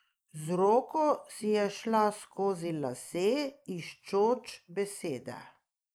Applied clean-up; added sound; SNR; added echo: neural mask model Resemble Enhance denoiser.